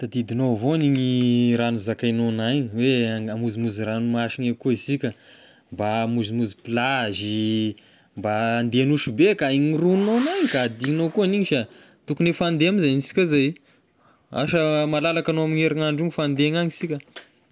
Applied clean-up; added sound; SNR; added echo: none; Whoosh, swoosh, swish; 16 dB; none.